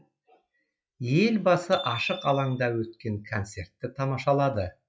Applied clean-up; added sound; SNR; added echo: classical method log-MMSE.